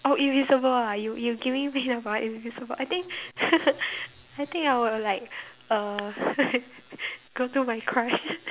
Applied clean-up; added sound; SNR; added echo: none; none; none; none.